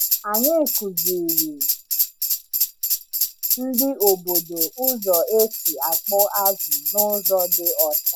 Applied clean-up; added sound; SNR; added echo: none; Tambourine; -1 dB; none.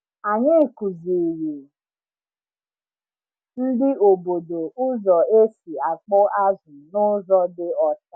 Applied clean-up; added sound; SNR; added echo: none; none; none; none.